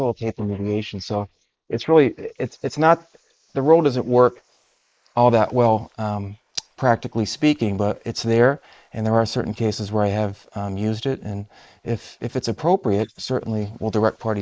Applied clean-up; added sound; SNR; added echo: neural mask model Resemble Enhance denoiser.